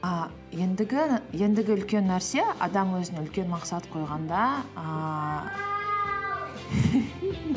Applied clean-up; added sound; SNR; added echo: none; none; none; none.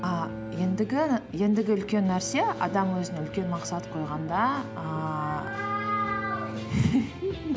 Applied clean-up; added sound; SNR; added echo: none; Bowed string instrument; 11 dB; none.